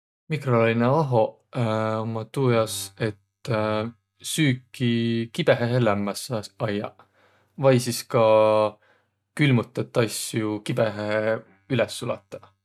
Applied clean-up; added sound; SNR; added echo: neural mask model DeepFilterNet 3.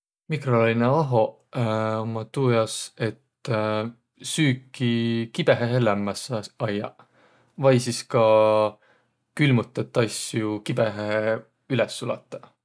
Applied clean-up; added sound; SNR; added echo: none; none; none; none.